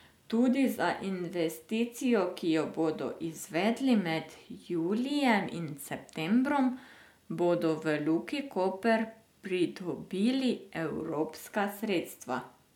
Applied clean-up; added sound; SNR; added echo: none; none; none; none.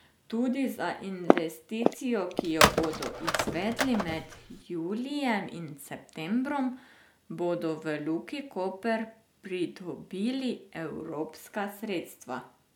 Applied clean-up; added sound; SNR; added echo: none; Telephone + Walk, footsteps; -4 dB; none.